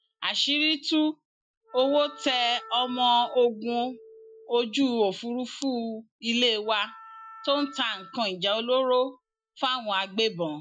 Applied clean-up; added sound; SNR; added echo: classical method Wiener filter.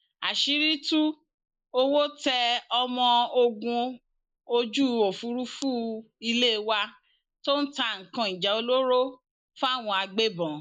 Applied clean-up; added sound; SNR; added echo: neural mask model Resemble Enhance denoiser.